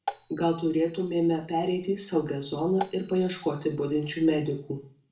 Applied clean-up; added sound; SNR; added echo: none; Marimba, xylophone; 13 dB; reverberation time 0.4 s.